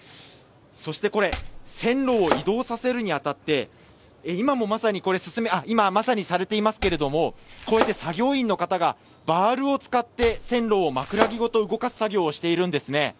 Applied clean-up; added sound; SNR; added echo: none; Domestic sounds, home sounds; 8 dB; none.